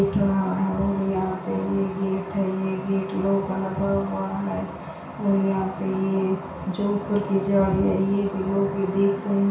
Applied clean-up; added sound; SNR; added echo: none; none; none; reverberation time 0.6 s.